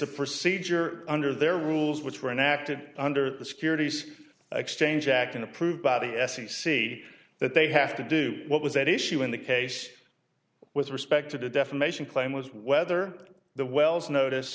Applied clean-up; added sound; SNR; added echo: none; none; none; none.